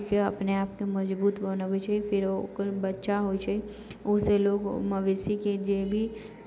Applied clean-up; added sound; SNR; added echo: none; none; none; none.